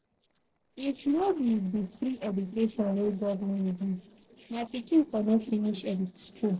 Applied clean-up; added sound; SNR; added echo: neural separator model SepFormer DNS4.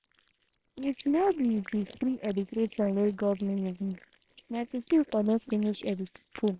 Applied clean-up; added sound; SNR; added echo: neural separator model SepFormer WHAMR!.